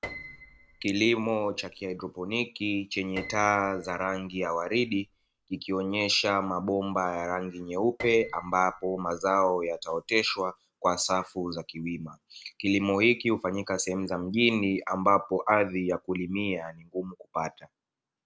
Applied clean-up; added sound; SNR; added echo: none; Piano; 18 dB; none.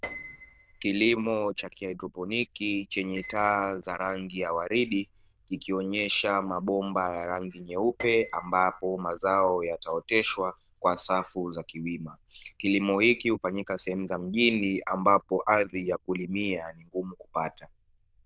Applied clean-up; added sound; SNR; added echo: neural diffusion model UNIVERSE++.